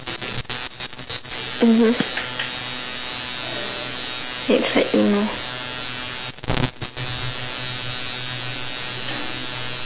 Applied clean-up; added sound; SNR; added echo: none; none; none; none.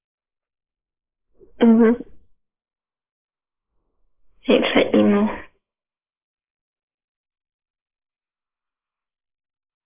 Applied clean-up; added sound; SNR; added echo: neural mask model Resemble Enhance denoiser.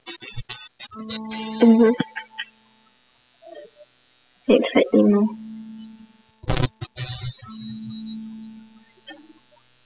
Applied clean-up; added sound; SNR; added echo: classical method spectral subtraction.